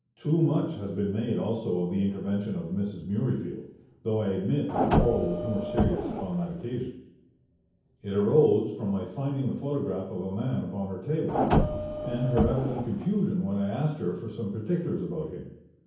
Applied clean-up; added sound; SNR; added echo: none; Printer; 0 dB; reverberation time 0.9 s.